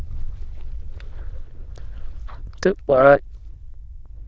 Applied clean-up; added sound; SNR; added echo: neural diffusion model UNIVERSE++.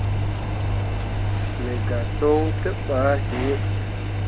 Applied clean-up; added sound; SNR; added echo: none; Engine; -3 dB; none.